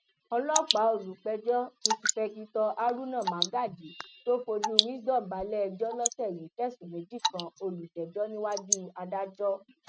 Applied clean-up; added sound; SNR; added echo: neural mask model RNNoise.